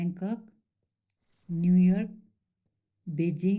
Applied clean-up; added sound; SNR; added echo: neural separator model SepFormer DNS4.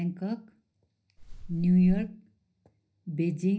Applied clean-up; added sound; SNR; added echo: none; Wind; 9 dB; reverberation time 0.5 s.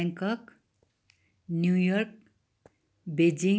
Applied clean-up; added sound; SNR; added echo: none; none; none; none.